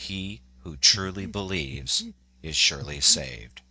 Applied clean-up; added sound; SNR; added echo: neural mask model RNNoise.